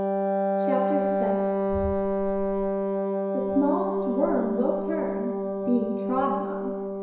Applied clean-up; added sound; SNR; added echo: none; Wind instrument, woodwind instrument; -3 dB; reverberation time 1.0 s.